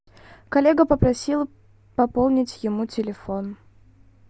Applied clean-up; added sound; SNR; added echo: none; none; none; none.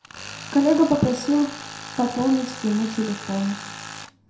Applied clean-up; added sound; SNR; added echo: none; Tools; 14 dB; reverberation time 0.6 s.